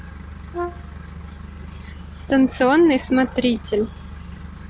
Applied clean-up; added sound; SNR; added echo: none; Brass instrument; 12 dB; none.